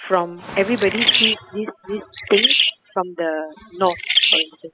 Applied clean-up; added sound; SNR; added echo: classical method spectral subtraction.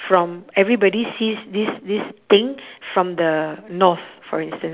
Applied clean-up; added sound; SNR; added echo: none; none; none; none.